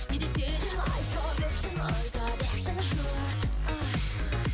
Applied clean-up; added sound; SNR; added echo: none; none; none; none.